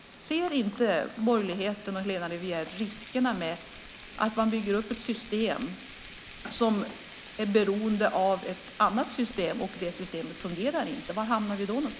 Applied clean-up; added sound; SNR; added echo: none; Frying (food); 13 dB; none.